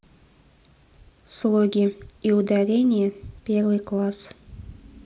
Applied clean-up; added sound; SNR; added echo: none; none; none; none.